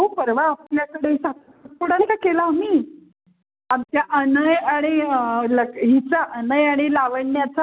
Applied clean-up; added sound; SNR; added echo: none; none; none; none.